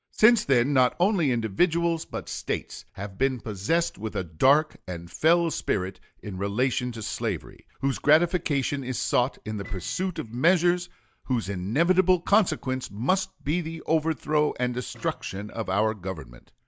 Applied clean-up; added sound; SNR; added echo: neural mask model DeepFilterNet 3.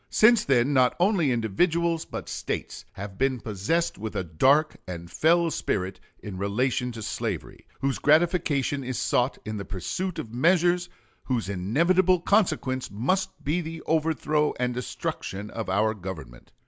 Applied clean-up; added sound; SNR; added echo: none; none; none; none.